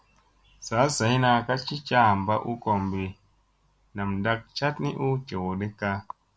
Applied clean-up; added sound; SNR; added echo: none; none; none; none.